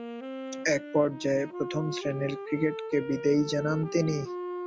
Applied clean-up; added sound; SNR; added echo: none; Wind instrument, woodwind instrument; 8 dB; none.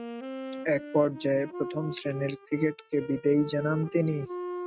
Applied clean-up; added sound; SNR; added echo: neural mask model RNNoise.